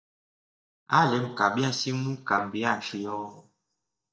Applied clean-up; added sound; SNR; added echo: neural mask model DeepFilterNet 3.